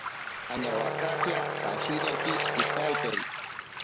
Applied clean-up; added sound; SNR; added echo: none; Brass instrument + Waves, surf; -4 dB; none.